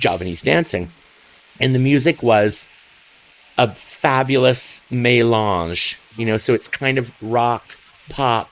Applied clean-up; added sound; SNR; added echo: neural mask model Resemble Enhance denoiser.